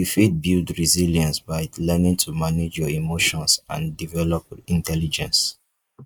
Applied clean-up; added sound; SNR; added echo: neural mask model Resemble Enhance denoiser.